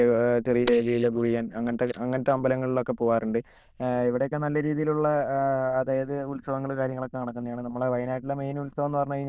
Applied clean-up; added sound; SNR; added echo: neural diffusion model UNIVERSE++.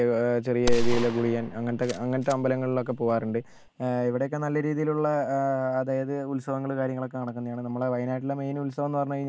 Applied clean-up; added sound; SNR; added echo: none; Gunshot, gunfire; 1 dB; none.